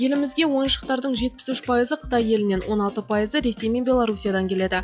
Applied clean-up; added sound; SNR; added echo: classical method log-MMSE.